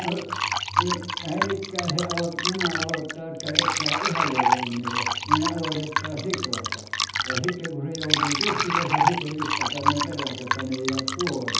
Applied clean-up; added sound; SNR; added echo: none; Fill (with liquid); -4 dB; reverberation time 0.8 s.